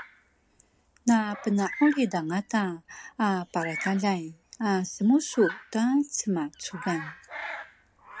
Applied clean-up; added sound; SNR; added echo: none; Bird vocalization, bird call, bird song; 14 dB; none.